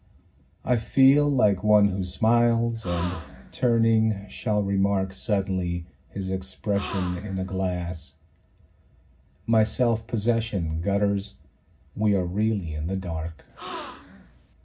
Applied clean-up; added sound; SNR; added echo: none; Gasp; 13 dB; reverberation time 0.4 s.